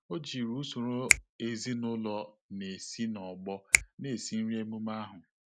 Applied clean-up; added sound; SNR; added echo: none; Finger snapping; -2 dB; none.